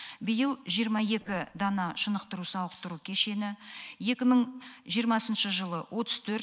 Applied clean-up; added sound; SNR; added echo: neural separator model SepFormer DNS4.